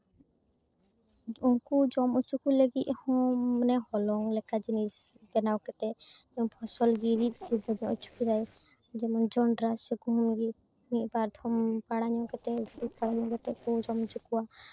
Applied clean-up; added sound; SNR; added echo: neural separator model SepFormer DNS4.